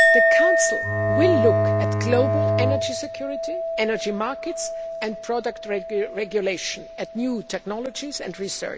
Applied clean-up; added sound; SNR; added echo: none; Chink, clink + Bowed string instrument; -3 dB; none.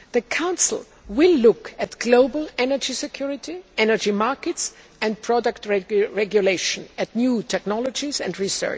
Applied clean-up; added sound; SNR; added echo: none; none; none; none.